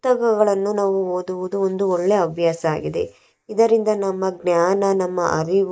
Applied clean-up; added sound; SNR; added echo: neural mask model Resemble Enhance denoiser.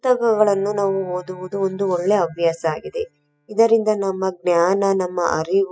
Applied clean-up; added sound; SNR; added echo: classical method spectral subtraction.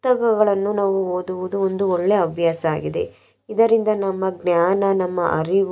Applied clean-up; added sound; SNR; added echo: none; none; none; none.